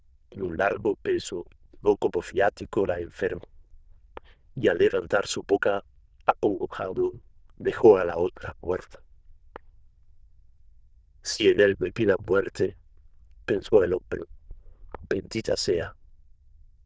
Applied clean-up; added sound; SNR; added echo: neural diffusion model UNIVERSE++.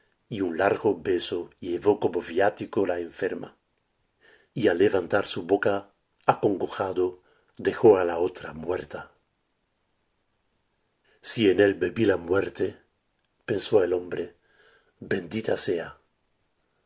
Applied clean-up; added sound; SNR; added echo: none; none; none; none.